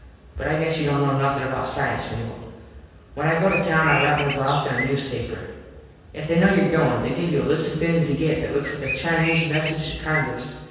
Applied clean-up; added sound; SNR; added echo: none; Bird; 8 dB; reverberation time 1.2 s.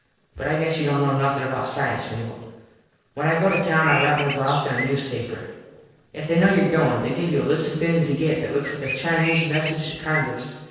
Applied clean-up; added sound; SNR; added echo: neural separator model SepFormer DNS4.